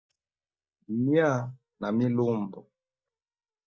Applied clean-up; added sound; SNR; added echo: neural mask model DeepFilterNet 3.